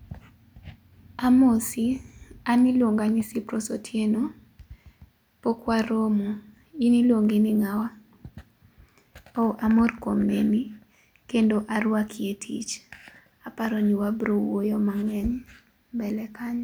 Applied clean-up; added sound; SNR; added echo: none; none; none; none.